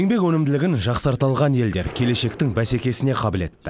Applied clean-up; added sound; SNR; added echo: none; Gunshot, gunfire; 18 dB; none.